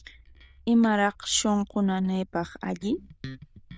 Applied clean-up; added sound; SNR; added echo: neural diffusion model UNIVERSE++.